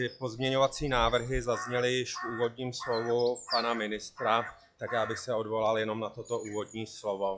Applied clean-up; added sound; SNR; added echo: classical method log-MMSE.